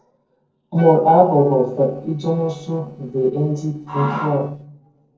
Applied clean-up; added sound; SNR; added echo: neural separator model SepFormer DNS4.